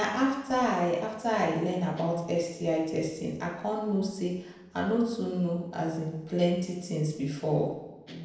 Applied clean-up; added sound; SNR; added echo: neural separator model SepFormer DNS4.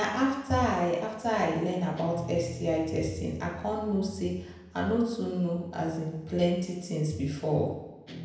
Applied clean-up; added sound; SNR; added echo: none; Guitar; 17 dB; reverberation time 0.8 s.